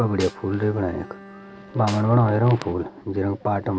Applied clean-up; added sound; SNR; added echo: none; Snare drum + Bowed string instrument; 19 dB; none.